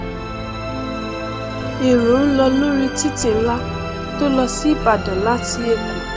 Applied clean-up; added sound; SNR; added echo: none; Musical instrument; 5 dB; none.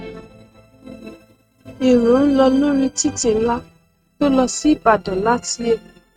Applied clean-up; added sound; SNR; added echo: neural mask model RNNoise.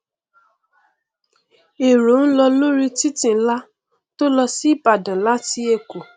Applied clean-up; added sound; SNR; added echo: none; none; none; none.